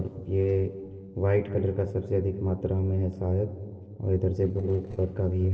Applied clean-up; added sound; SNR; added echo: neural separator model SepFormer DNS4.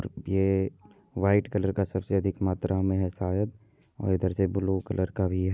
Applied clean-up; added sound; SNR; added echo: none; none; none; none.